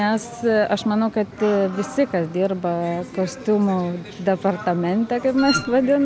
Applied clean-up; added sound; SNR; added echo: none; Wind instrument, woodwind instrument; 7 dB; none.